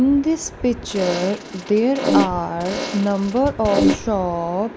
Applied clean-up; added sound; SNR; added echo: none; Fart; 2 dB; none.